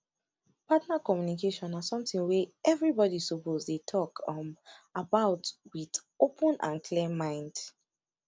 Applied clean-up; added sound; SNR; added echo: none; none; none; none.